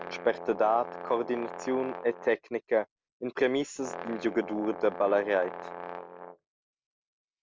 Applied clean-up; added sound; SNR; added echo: none; Brass instrument; 12 dB; none.